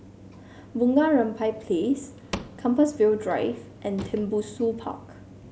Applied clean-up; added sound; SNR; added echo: none; Drawer open or close / Wood; 18 dB; none.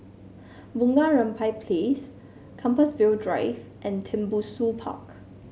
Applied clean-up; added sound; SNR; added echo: none; none; none; none.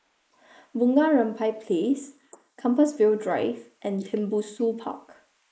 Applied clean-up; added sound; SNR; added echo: neural mask model Resemble Enhance denoiser.